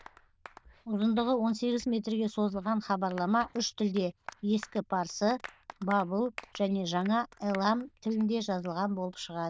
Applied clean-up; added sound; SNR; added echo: neural diffusion model UNIVERSE++.